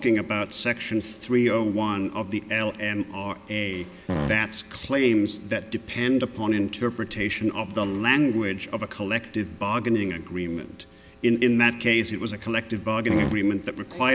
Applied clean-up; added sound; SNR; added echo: none; Fart; 4 dB; none.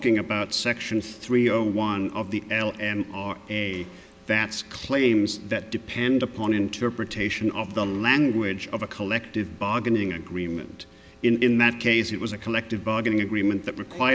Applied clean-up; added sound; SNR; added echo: none; none; none; none.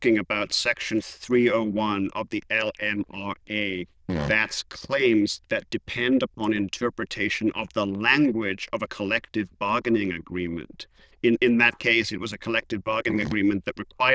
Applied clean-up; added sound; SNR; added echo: neural diffusion model UNIVERSE++.